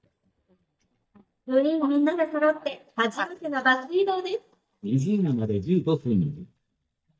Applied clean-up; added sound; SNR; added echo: neural mask model DeepFilterNet 3.